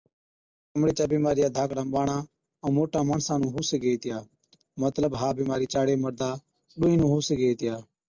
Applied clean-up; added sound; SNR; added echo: none; none; none; none.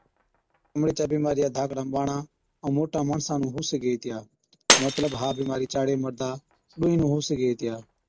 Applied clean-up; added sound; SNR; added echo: none; Shatter; 6 dB; none.